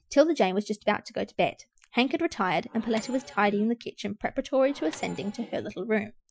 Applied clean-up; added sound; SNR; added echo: classical method Wiener filter.